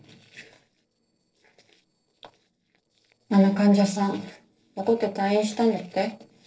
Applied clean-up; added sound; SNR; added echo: neural separator model SepFormer DNS4.